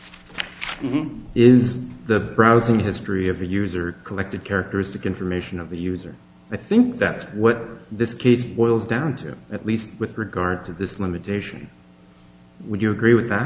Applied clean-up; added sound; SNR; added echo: none; none; none; none.